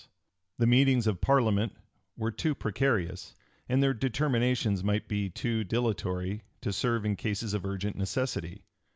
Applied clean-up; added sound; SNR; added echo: none; none; none; none.